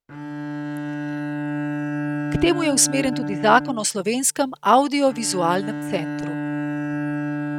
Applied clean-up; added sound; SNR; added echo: neural mask model RNNoise.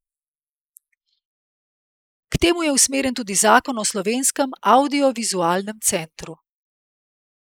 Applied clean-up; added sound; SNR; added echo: neural mask model Resemble Enhance denoiser.